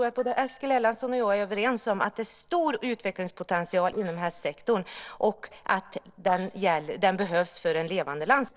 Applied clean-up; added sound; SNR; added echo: neural separator model SepFormer DNS4.